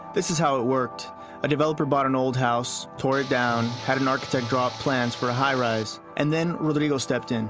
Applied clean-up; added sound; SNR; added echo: none; Tools; 14 dB; none.